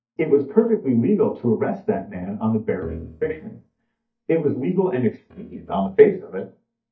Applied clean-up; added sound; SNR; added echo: neural mask model DeepFilterNet 3.